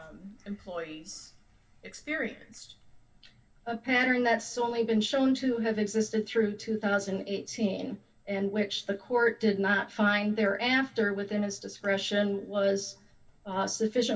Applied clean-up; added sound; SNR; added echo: none; none; none; reverberation time 0.2 s.